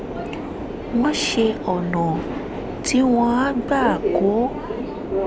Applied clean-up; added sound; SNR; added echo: none; Subway, metro, underground; 5 dB; none.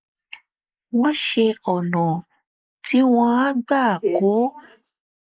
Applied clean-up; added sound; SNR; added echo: neural mask model Resemble Enhance denoiser.